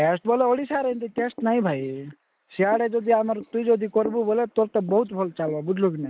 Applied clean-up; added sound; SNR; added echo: neural mask model Resemble Enhance denoiser.